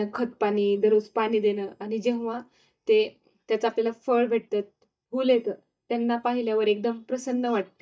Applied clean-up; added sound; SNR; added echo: neural mask model DeepFilterNet 3.